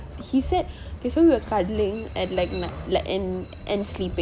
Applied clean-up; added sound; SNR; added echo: none; Train; 11 dB; none.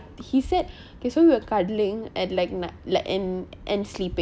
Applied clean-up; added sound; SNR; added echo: none; none; none; none.